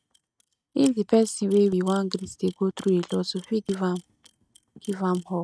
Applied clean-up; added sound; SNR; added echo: neural mask model RNNoise.